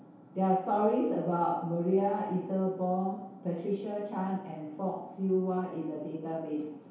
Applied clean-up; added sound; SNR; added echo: none; none; none; reverberation time 0.8 s.